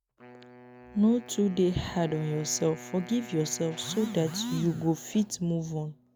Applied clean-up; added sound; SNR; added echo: none; Wind instrument, woodwind instrument; 18 dB; none.